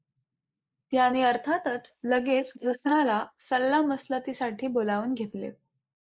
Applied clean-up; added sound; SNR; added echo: neural mask model Resemble Enhance denoiser.